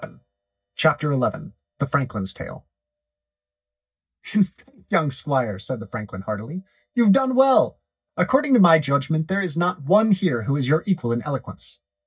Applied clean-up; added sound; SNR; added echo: neural mask model DeepFilterNet 3.